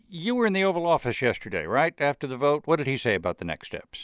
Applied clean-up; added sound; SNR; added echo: none; none; none; none.